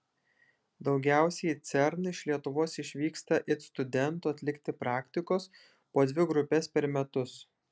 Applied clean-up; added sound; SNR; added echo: none; none; none; none.